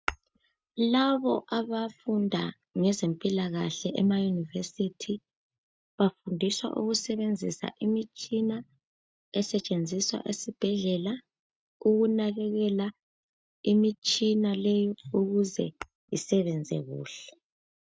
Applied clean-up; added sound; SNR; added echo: neural mask model RNNoise.